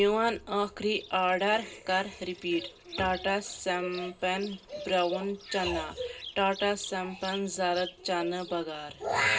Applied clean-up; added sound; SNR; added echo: none; Bird vocalization, bird call, bird song; 19 dB; reverberation time 0.2 s.